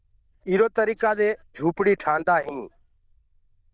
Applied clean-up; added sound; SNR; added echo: neural diffusion model UNIVERSE++.